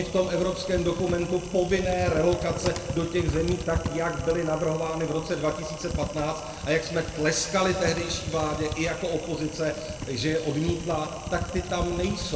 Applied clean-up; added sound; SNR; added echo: none; Typing; 8 dB; reverberation time 2.0 s.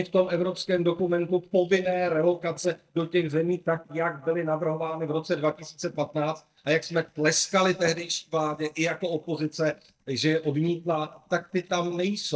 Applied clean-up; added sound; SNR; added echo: neural mask model DeepFilterNet 3.